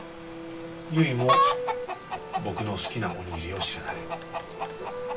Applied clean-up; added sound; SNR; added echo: none; Chicken, rooster; 0 dB; reverberation time 0.2 s.